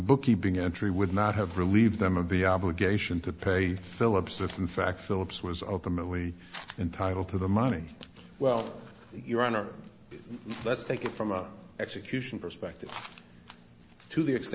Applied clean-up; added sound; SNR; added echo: none; none; none; none.